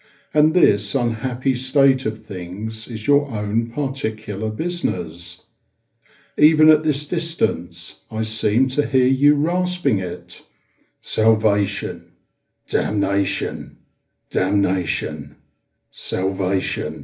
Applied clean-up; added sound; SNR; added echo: none; none; none; reverberation time 0.3 s.